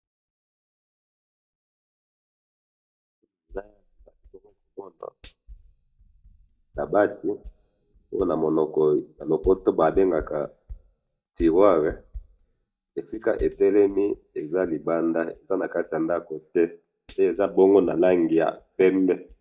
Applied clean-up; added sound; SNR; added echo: neural mask model DeepFilterNet 3.